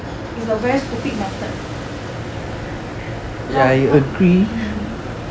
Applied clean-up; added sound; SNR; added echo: none; Engine starting / Car; 18 dB; none.